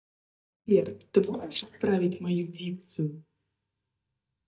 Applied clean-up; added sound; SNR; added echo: neural mask model DeepFilterNet 3.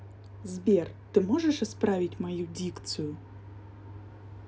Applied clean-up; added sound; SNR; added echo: none; none; none; none.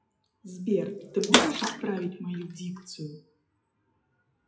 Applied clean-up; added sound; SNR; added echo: classical method WPE with log-MMSE.